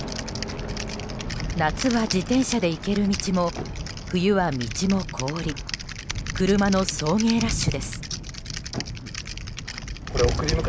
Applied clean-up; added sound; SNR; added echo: none; Typing; 11 dB; none.